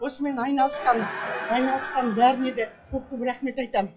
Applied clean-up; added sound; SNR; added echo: classical method WPE with log-MMSE.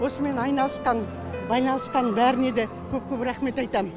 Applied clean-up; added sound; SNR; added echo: none; none; none; none.